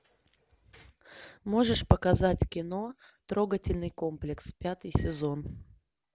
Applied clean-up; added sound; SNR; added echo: none; none; none; none.